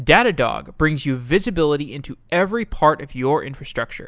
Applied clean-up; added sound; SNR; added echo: none; none; none; none.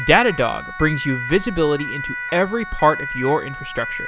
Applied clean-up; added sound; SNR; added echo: none; Siren; 9 dB; none.